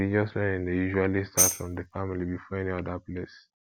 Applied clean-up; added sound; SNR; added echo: none; Tambourine; 0 dB; none.